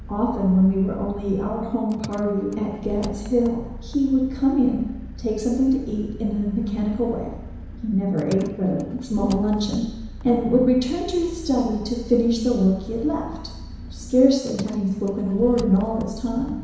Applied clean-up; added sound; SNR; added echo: none; Engine; 13 dB; reverberation time 1.0 s.